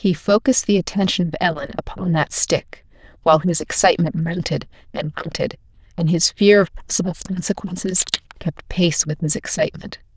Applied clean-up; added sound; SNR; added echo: neural diffusion model UNIVERSE++.